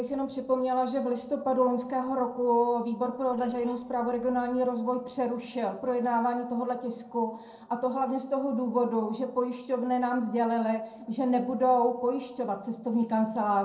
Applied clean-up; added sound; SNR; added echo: neural separator model SepFormer DNS4.